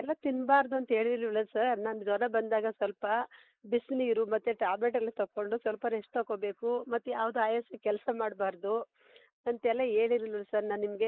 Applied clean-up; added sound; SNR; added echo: neural mask model Resemble Enhance denoiser.